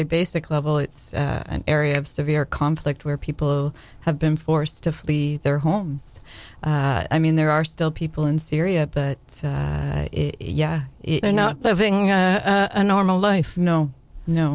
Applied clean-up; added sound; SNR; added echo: neural separator model SepFormer DNS4.